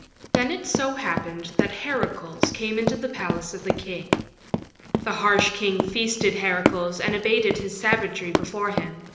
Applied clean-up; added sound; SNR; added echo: none; Run; 2 dB; reverberation time 1.0 s.